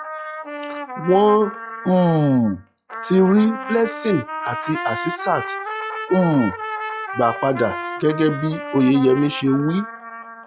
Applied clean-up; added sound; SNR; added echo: classical method log-MMSE.